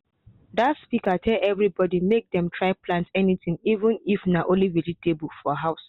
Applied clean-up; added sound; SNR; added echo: none; none; none; none.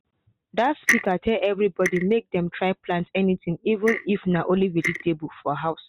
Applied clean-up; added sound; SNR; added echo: neural mask model RNNoise.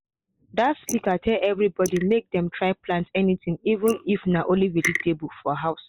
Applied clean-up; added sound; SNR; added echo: neural mask model Resemble Enhance denoiser.